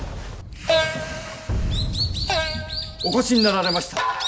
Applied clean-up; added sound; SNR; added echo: none; none; none; none.